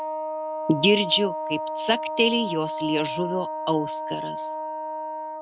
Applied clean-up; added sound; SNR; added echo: none; Wind instrument, woodwind instrument; 4 dB; none.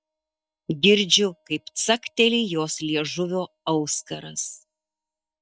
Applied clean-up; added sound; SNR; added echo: neural mask model DeepFilterNet 3.